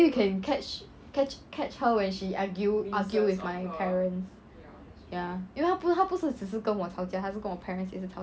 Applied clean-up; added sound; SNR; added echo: none; none; none; none.